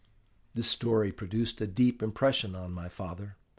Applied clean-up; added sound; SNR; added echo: none; none; none; none.